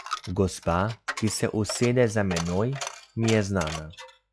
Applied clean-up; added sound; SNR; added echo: classical method log-MMSE.